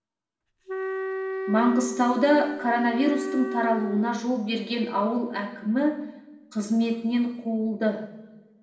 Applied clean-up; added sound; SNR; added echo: none; Wind instrument, woodwind instrument; 7 dB; reverberation time 1.2 s.